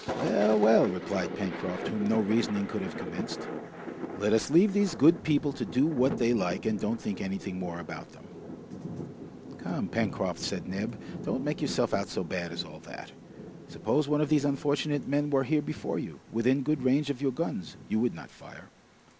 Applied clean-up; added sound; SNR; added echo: none; Thunder; 11 dB; none.